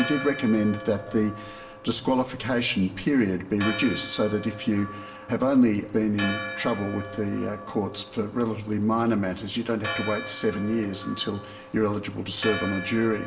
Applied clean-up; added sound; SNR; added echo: none; Church bell; 11 dB; reverberation time 2.6 s.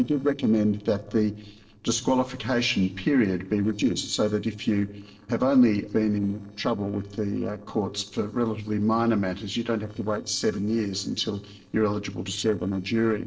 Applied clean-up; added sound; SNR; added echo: neural separator model SepFormer DNS4.